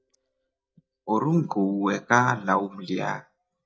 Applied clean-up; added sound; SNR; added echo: neural mask model DeepFilterNet 3.